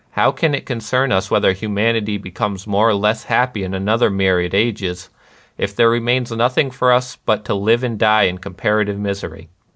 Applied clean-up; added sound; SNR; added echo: none; none; none; none.